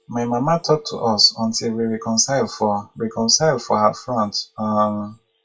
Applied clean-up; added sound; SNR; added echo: classical method WPE with log-MMSE.